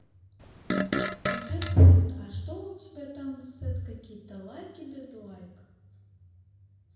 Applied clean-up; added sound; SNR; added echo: none; Fart; 2 dB; reverberation time 0.9 s.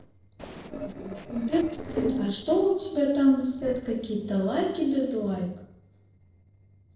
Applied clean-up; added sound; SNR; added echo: neural separator model SepFormer DNS4.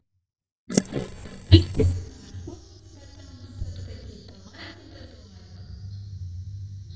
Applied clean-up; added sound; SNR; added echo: neural mask model DeepFilterNet 3.